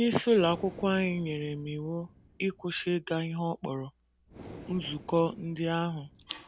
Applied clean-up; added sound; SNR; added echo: none; Breathing; 20 dB; none.